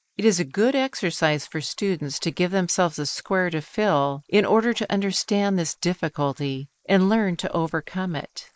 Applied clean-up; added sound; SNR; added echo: neural mask model Resemble Enhance denoiser.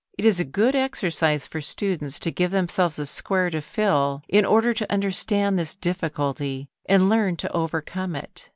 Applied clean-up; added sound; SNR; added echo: none; none; none; none.